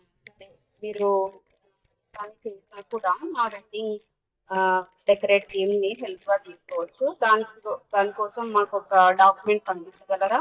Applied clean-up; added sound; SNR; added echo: neural mask model DeepFilterNet 3.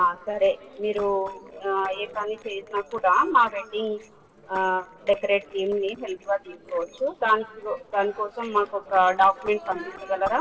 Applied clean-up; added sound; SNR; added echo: neural separator model SepFormer DNS4.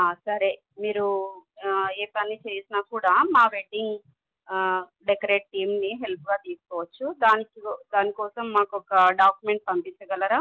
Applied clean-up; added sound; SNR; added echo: none; none; none; none.